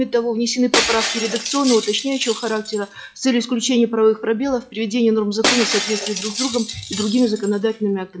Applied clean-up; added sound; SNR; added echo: classical method log-MMSE.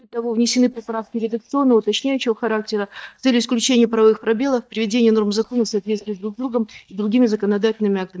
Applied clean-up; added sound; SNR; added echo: neural mask model DeepFilterNet 3.